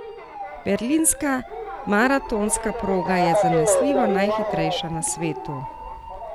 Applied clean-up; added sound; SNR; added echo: none; Motor vehicle (road) / Siren; 1 dB; none.